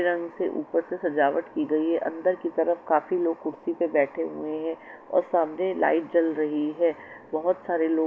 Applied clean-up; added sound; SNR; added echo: none; none; none; none.